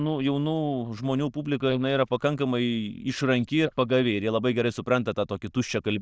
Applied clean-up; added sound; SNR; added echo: neural diffusion model UNIVERSE++.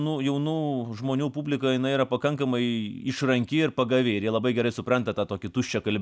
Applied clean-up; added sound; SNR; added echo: none; none; none; none.